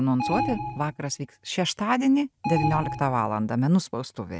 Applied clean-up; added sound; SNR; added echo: neural mask model RNNoise.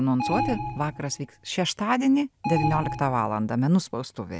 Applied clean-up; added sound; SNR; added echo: none; Alarm; 6 dB; none.